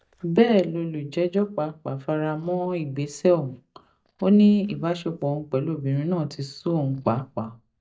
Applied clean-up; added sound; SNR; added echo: neural mask model DeepFilterNet 3.